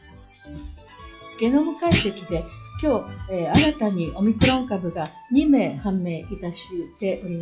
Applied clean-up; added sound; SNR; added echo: classical method log-MMSE.